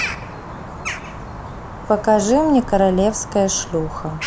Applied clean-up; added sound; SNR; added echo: none; Bird vocalization, bird call, bird song; 10 dB; none.